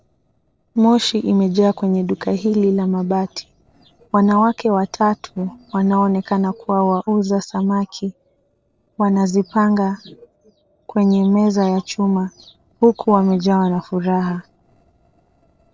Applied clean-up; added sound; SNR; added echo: neural separator model SepFormer DNS4.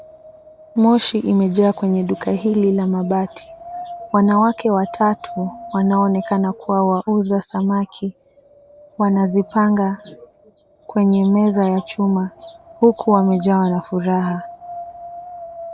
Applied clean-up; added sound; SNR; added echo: none; Wind; 18 dB; none.